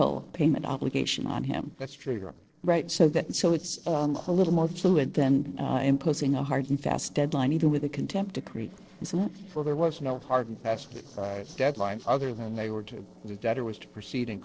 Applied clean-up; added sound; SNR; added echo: neural separator model SepFormer DNS4.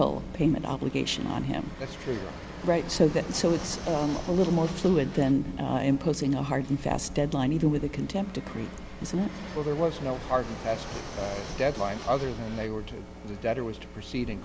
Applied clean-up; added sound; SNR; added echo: none; Fixed-wing aircraft, airplane; 13 dB; none.